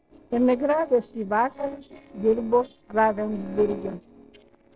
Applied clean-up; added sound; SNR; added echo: neural separator model SepFormer DNS4.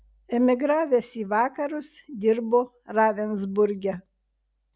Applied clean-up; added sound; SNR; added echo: none; none; none; none.